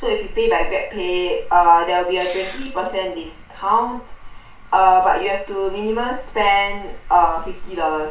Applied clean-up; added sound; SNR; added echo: none; Meow / Purr; 11 dB; reverberation time 0.3 s.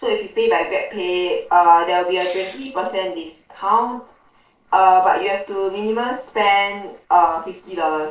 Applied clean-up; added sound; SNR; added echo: neural separator model SepFormer DNS4.